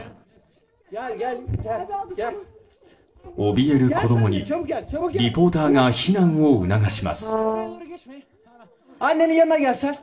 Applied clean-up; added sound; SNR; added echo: neural separator model SepFormer DNS4.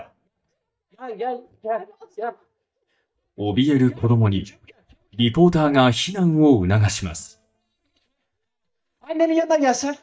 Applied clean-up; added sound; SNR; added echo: neural mask model DeepFilterNet 3.